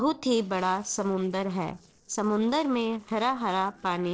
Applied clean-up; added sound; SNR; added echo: neural separator model SepFormer DNS4.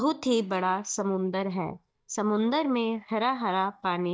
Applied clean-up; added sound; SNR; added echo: neural mask model DeepFilterNet 3.